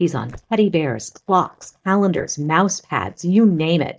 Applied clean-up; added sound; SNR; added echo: neural mask model DeepFilterNet 3.